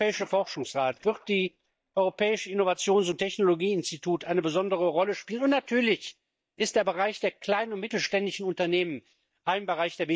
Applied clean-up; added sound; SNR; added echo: neural mask model DeepFilterNet 3.